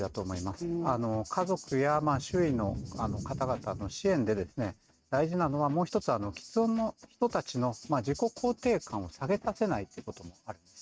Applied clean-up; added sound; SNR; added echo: neural mask model RNNoise.